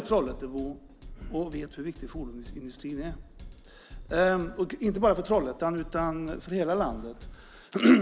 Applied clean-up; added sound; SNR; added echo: none; Drum kit; 15 dB; none.